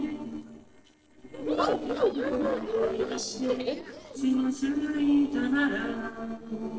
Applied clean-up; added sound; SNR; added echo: neural separator model SepFormer DNS4.